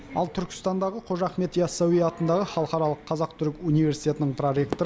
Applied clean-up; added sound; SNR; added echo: none; Crowd / Fireworks; 19 dB; none.